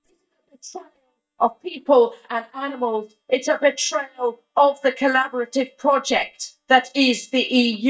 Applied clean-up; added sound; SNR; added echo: neural mask model DeepFilterNet 3.